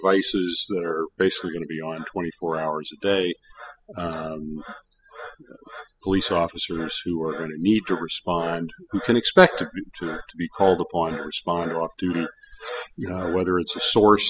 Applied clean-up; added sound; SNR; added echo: classical method spectral subtraction.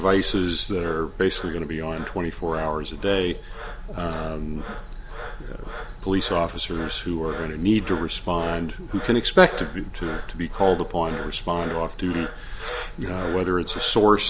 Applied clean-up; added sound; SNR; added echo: none; Frog; 14 dB; none.